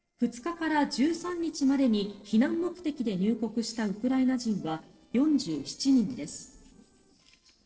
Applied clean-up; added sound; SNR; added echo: neural separator model SepFormer DNS4.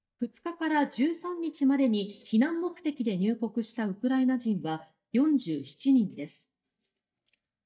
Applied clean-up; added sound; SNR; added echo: neural mask model DeepFilterNet 3.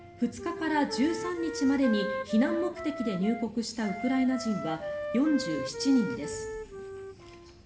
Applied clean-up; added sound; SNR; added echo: none; Wind instrument, woodwind instrument; 8 dB; reverberation time 1.8 s.